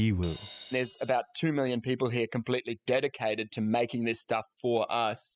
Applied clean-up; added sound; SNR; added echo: classical method spectral subtraction.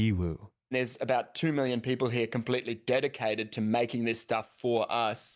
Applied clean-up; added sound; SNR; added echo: none; none; none; none.